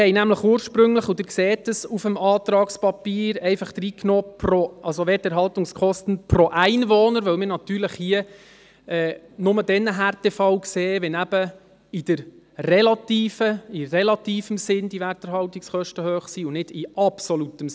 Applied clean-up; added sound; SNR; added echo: none; none; none; none.